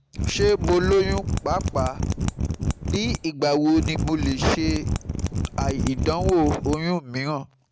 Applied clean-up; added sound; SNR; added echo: none; Mechanisms; 2 dB; none.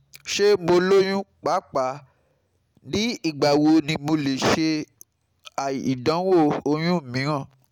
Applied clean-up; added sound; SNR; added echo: none; none; none; none.